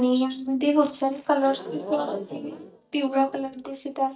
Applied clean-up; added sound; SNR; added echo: neural mask model DeepFilterNet 3.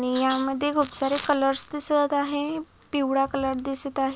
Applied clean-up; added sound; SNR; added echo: none; none; none; none.